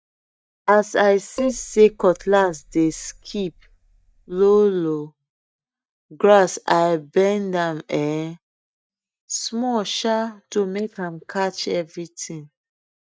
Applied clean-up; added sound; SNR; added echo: neural mask model DeepFilterNet 3.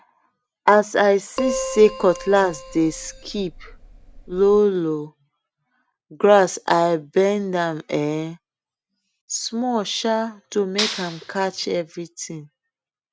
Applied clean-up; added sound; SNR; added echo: none; Clapping + Keyboard (musical); 9 dB; none.